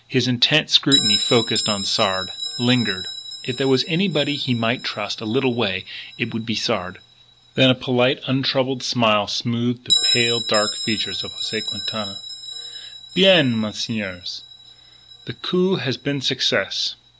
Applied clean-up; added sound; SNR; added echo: none; Bell; 7 dB; none.